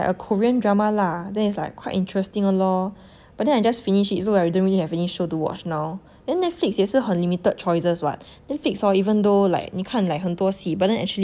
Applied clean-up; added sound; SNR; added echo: none; none; none; none.